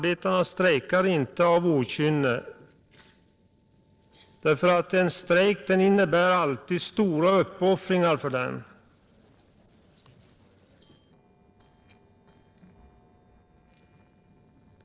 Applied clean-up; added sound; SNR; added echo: neural separator model SepFormer DNS4.